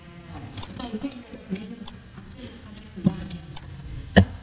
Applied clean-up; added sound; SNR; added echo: neural mask model DeepFilterNet 3.